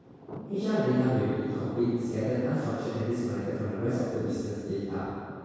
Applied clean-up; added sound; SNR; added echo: none; Thunder; 18 dB; reverberation time 2.0 s.